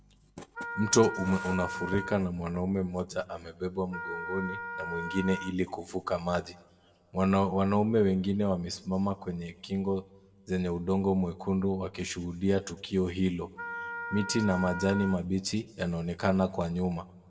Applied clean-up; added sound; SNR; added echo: none; Wind instrument, woodwind instrument; 8 dB; reverberation time 0.9 s.